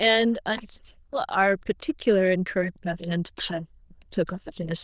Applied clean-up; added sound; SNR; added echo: neural diffusion model UNIVERSE++.